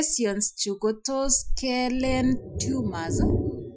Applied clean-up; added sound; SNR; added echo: classical method Wiener filter.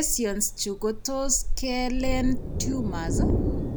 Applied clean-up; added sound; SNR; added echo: none; Thunder; -1 dB; none.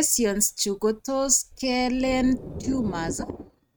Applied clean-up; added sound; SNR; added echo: neural mask model RNNoise.